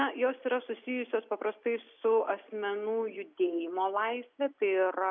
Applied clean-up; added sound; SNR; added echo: none; none; none; none.